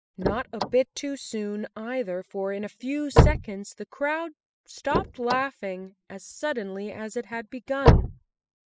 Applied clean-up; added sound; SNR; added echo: classical method spectral subtraction.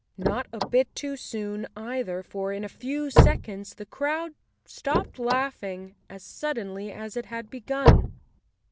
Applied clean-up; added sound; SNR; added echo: none; Slam / Car; -4 dB; none.